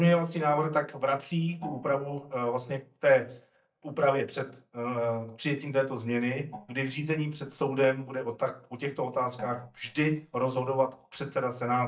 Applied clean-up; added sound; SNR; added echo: neural mask model DeepFilterNet 3.